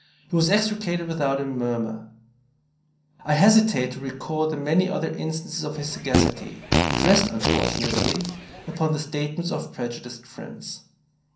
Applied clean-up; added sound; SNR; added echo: none; Fart; -1 dB; reverberation time 0.6 s.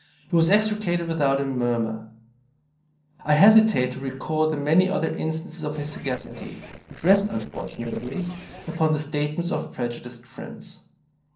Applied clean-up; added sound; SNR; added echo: neural separator model SepFormer DNS4.